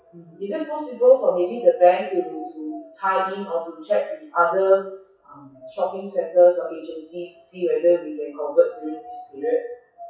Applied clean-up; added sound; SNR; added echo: classical method WPE with log-MMSE.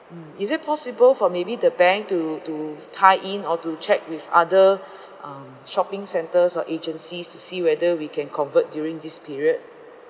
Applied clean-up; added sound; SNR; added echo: none; none; none; none.